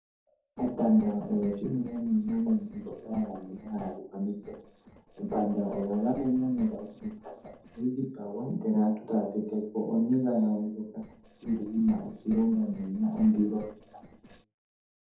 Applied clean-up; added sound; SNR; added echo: neural separator model SepFormer DNS4.